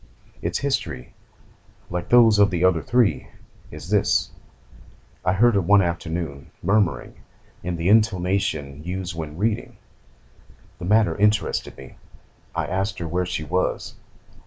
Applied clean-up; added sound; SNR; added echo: neural mask model Resemble Enhance denoiser.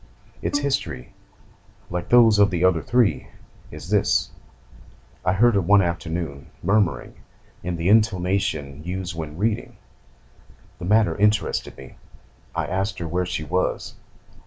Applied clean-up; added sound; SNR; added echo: none; Bowed string instrument; 13 dB; none.